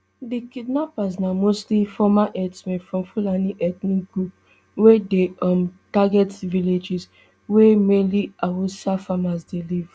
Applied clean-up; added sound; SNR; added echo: none; none; none; none.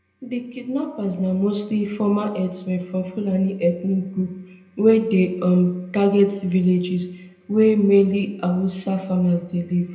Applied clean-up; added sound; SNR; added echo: none; none; none; reverberation time 0.8 s.